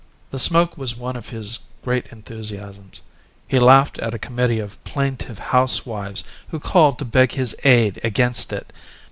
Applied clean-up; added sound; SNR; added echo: none; none; none; none.